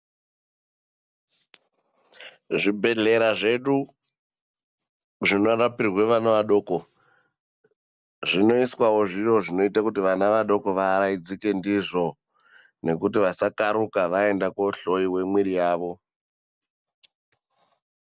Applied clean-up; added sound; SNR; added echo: none; none; none; none.